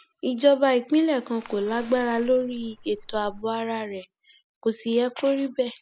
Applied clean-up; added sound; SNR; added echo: none; Splash, splatter; 19 dB; none.